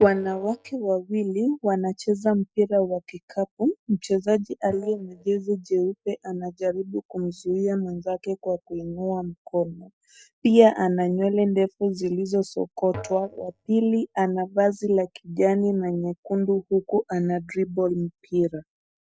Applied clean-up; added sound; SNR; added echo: neural mask model DeepFilterNet 3.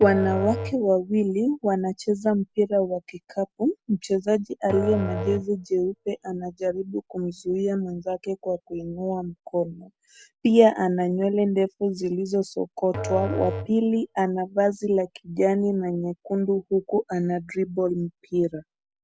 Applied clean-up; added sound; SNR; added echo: none; Musical instrument; 10 dB; none.